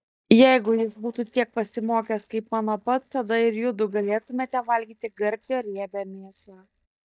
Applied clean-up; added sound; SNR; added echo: neural mask model DeepFilterNet 3.